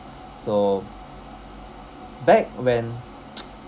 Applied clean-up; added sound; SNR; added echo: none; none; none; none.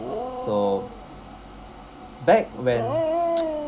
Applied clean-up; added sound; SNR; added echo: none; Dog; 3 dB; none.